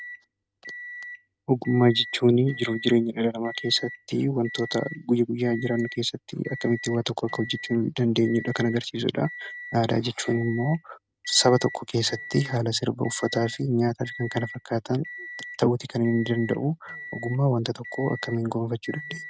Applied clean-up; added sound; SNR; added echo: none; Microwave oven; 15 dB; none.